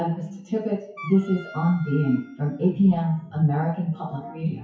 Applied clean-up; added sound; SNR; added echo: classical method WPE with log-MMSE.